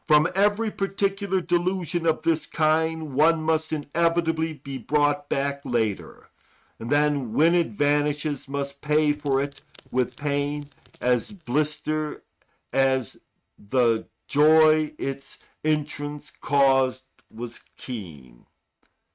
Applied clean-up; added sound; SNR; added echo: neural mask model RNNoise.